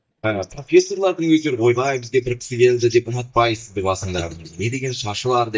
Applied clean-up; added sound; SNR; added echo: neural mask model DeepFilterNet 3.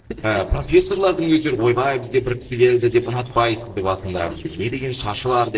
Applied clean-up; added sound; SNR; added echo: neural separator model SepFormer DNS4.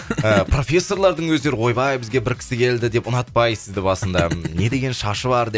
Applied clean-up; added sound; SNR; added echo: none; none; none; none.